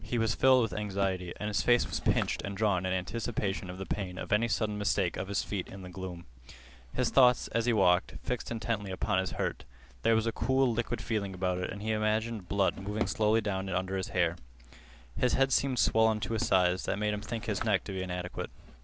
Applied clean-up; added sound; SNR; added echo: none; Drawer open or close; 18 dB; none.